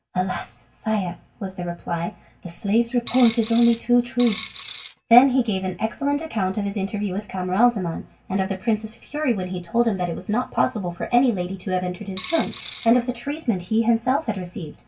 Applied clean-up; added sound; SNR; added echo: none; Coin (dropping); 10 dB; reverberation time 0.2 s.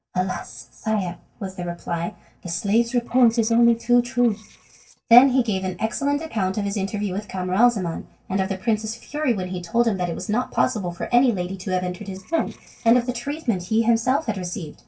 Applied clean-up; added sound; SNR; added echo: neural separator model SepFormer DNS4.